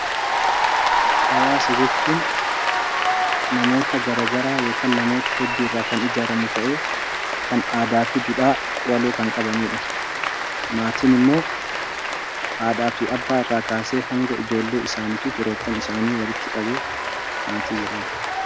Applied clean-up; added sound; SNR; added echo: none; Applause / Cheering; 0 dB; none.